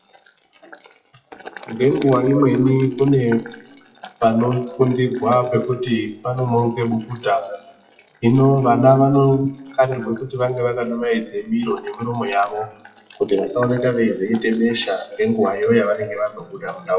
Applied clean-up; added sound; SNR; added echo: classical method WPE with log-MMSE.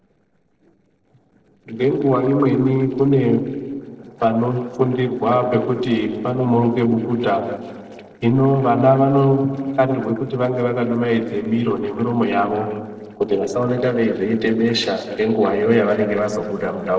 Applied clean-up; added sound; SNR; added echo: neural separator model SepFormer DNS4.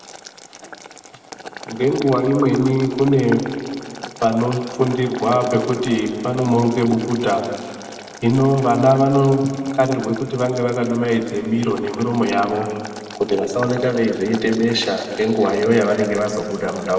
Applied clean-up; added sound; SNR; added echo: none; Boiling; 16 dB; reverberation time 2.0 s.